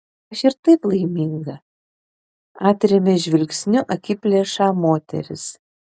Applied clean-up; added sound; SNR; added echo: none; none; none; none.